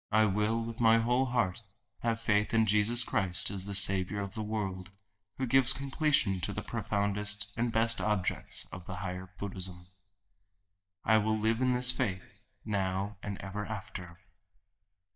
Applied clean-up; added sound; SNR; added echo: neural mask model DeepFilterNet 3.